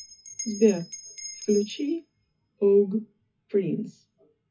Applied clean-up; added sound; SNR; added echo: classical method WPE with log-MMSE.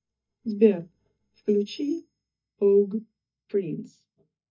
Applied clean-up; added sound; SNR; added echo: neural mask model DeepFilterNet 3.